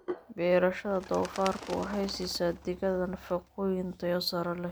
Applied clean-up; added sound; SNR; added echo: none; Bird + Hands; 15 dB; none.